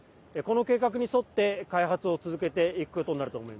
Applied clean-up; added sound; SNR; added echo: none; none; none; none.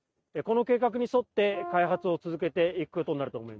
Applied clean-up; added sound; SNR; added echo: neural mask model RNNoise.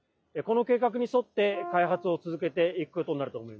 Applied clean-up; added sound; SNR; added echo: classical method log-MMSE.